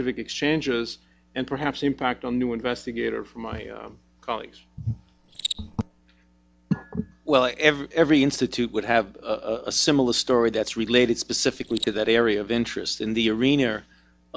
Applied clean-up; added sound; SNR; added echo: neural separator model SepFormer DNS4.